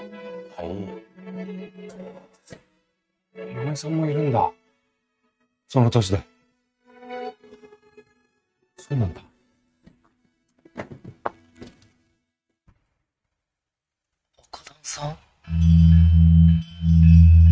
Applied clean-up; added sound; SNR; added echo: neural mask model RNNoise.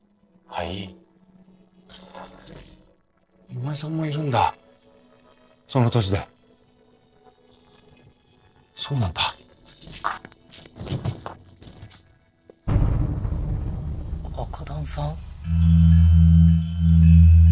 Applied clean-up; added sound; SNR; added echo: neural separator model SepFormer DNS4.